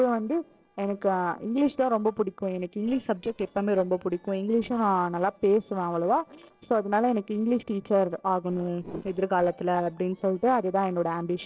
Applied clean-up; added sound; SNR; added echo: neural separator model SepFormer DNS4.